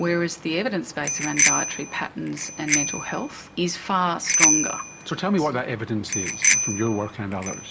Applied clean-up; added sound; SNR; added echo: none; Bicycle bell; 0 dB; reverberation time 0.8 s.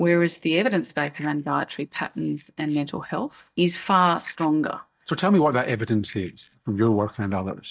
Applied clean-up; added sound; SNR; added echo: neural mask model DeepFilterNet 3.